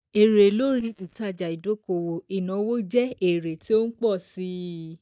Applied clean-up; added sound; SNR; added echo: neural mask model DeepFilterNet 3.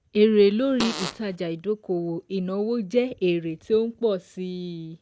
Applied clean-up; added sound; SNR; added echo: none; Fart; 8 dB; none.